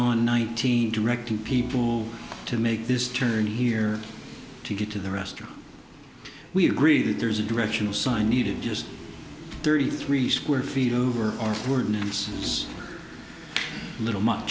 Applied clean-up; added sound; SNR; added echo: none; Organ; 15 dB; none.